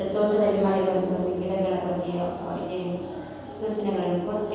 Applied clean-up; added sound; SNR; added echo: none; none; none; reverberation time 1.2 s.